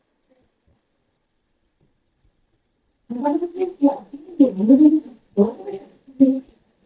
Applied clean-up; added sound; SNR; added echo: neural mask model DeepFilterNet 3.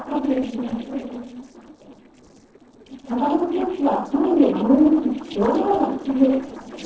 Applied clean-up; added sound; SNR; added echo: neural separator model SepFormer DNS4.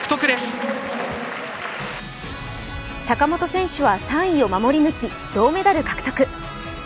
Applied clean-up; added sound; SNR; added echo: none; none; none; none.